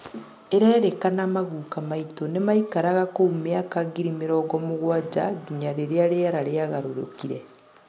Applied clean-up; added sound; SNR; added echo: none; none; none; none.